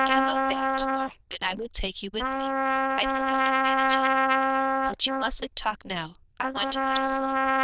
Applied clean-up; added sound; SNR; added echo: neural diffusion model UNIVERSE++.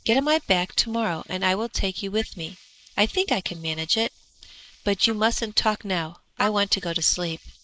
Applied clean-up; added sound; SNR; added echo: neural mask model Resemble Enhance denoiser.